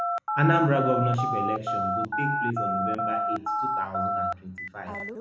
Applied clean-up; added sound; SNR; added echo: none; Telephone; -1 dB; reverberation time 0.9 s.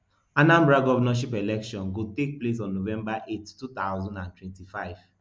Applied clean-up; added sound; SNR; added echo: none; none; none; none.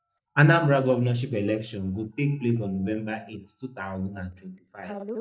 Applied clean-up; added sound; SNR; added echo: neural mask model DeepFilterNet 3.